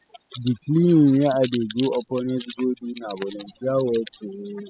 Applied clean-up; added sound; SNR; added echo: classical method spectral subtraction.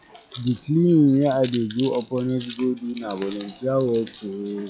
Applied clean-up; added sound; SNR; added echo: classical method log-MMSE.